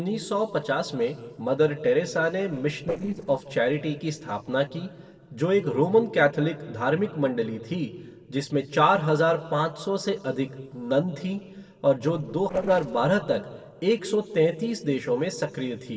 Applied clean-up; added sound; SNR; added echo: neural separator model SepFormer DNS4.